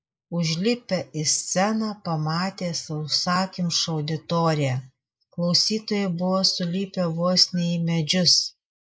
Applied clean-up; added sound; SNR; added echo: neural mask model Resemble Enhance denoiser.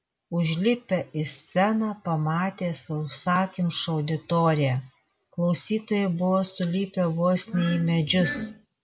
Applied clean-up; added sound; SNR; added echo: none; Glass; 10 dB; none.